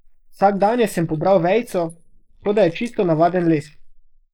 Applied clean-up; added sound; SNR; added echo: neural mask model Resemble Enhance denoiser.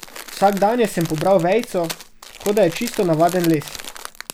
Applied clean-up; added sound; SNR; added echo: none; Crumpling, crinkling; 16 dB; none.